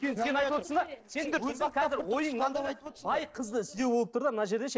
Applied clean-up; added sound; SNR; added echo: neural separator model SepFormer DNS4.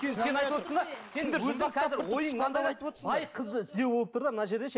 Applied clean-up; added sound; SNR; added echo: none; none; none; none.